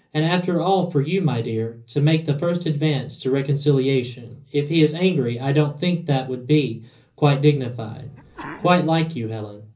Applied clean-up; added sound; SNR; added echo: none; Sneeze; 18 dB; reverberation time 0.5 s.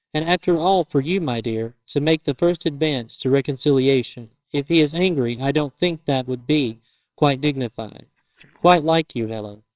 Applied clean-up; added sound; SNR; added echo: neural separator model SepFormer WHAMR!.